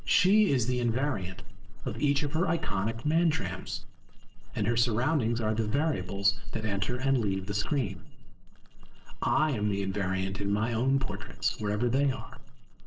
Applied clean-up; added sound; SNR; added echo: neural separator model SepFormer DNS4.